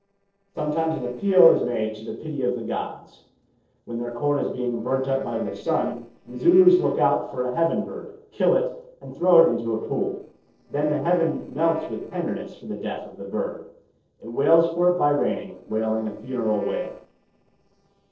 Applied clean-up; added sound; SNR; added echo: neural separator model SepFormer DNS4.